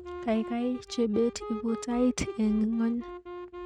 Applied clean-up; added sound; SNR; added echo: neural mask model RNNoise.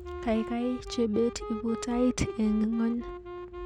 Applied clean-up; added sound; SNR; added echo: none; Wind instrument, woodwind instrument; 11 dB; none.